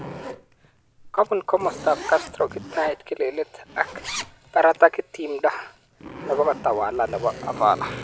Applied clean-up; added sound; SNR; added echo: none; Zipper (clothing); 13 dB; none.